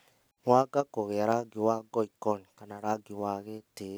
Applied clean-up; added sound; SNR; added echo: none; none; none; none.